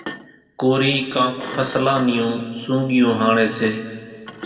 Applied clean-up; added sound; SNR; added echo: none; Thump, thud; 18 dB; reverberation time 1.9 s.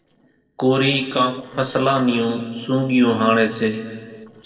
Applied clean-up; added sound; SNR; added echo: neural separator model SepFormer DNS4.